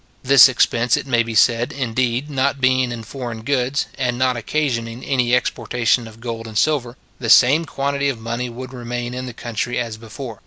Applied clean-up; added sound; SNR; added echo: none; none; none; none.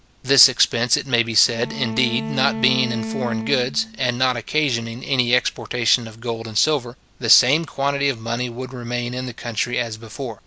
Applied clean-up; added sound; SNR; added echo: none; Bowed string instrument; 8 dB; none.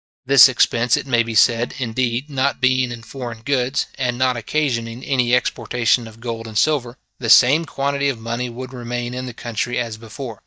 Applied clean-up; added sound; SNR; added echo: neural mask model DeepFilterNet 3.